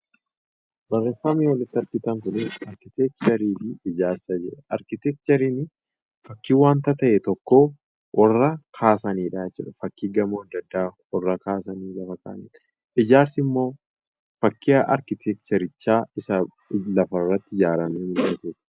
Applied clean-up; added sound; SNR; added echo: none; none; none; none.